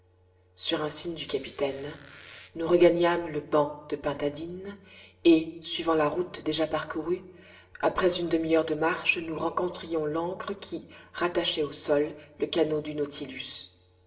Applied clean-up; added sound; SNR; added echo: none; Squeak; 18 dB; reverberation time 0.6 s.